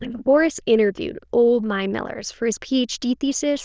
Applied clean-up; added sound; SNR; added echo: neural diffusion model UNIVERSE++.